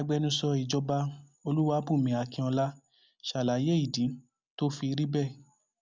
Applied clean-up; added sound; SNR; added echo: none; none; none; none.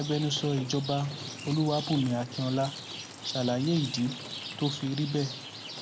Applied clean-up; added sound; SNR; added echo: none; Coin (dropping) + Rain; 10 dB; none.